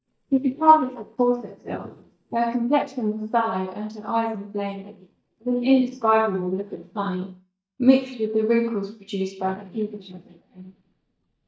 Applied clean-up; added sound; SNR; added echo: neural mask model DeepFilterNet 3.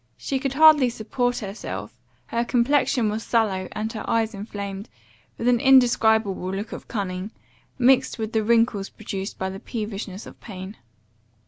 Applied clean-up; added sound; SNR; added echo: none; none; none; none.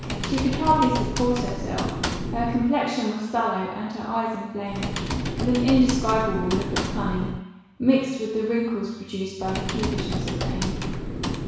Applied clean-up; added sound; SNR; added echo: none; Typing; 4 dB; reverberation time 1.1 s.